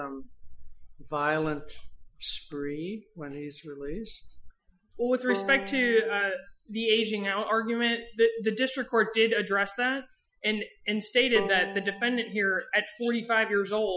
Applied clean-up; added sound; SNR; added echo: classical method Wiener filter.